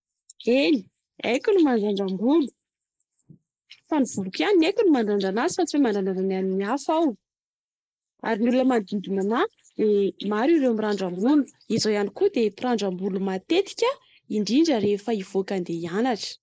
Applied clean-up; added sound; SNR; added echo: neural mask model Resemble Enhance denoiser.